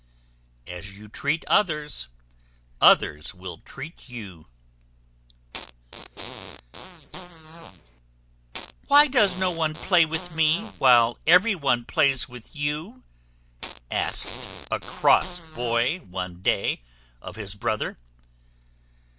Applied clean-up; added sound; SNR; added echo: none; Fart; 14 dB; none.